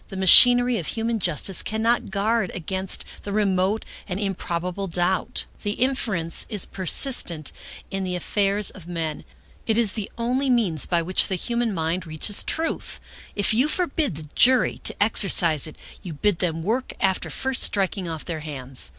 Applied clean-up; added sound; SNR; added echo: none; none; none; none.